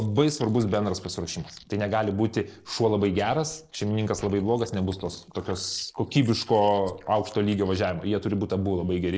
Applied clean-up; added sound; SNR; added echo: neural mask model Resemble Enhance denoiser.